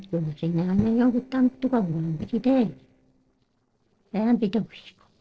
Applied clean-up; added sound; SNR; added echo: neural separator model SepFormer DNS4.